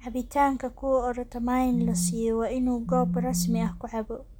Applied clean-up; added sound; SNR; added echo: none; Telephone; 3 dB; none.